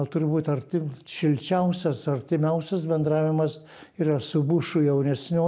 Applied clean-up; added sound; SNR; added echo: none; none; none; none.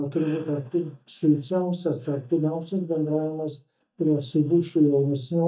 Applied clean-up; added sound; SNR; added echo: neural mask model DeepFilterNet 3.